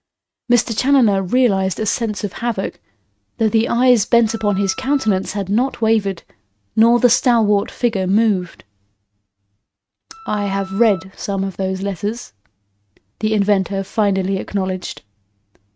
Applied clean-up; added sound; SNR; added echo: neural mask model RNNoise.